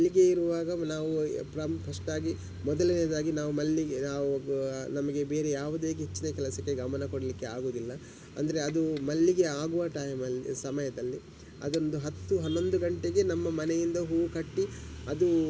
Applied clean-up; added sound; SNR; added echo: none; Bowed string instrument; 13 dB; none.